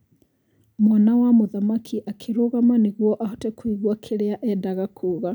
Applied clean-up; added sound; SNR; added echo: none; none; none; none.